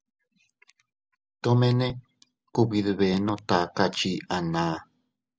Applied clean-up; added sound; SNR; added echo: none; none; none; none.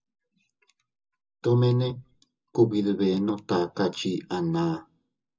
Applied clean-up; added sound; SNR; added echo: none; none; none; reverberation time 0.2 s.